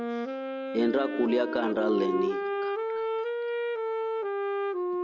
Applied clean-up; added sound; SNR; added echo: none; Wind instrument, woodwind instrument; -1 dB; none.